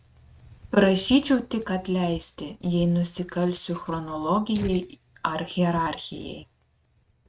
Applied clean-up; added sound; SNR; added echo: neural mask model RNNoise.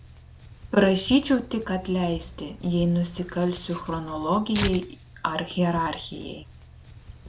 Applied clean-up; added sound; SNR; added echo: none; Tearing; 14 dB; none.